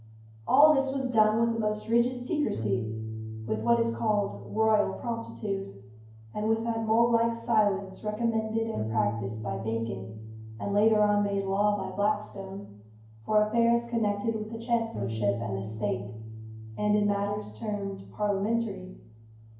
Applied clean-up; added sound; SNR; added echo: none; Bass guitar; 11 dB; reverberation time 0.9 s.